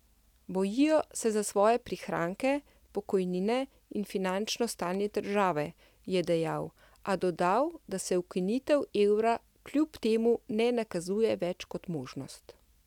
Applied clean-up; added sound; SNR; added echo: none; none; none; none.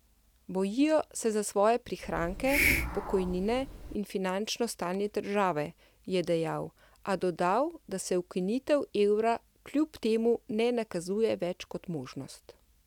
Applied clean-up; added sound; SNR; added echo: none; Hiss; 2 dB; none.